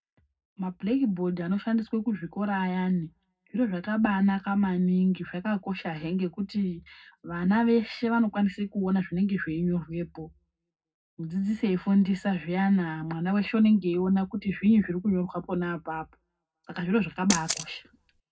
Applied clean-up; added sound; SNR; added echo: none; Camera; 8 dB; reverberation time 0.3 s.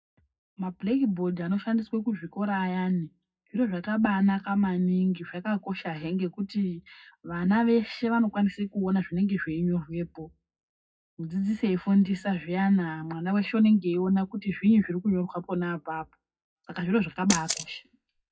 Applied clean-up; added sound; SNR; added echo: classical method WPE with log-MMSE.